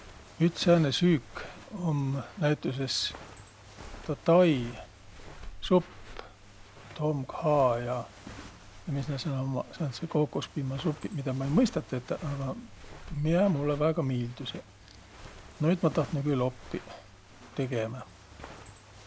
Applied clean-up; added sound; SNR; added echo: none; Walk, footsteps; 17 dB; none.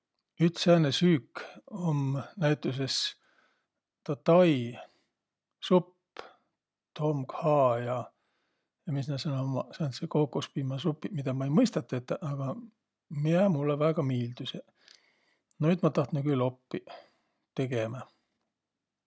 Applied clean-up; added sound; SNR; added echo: none; none; none; none.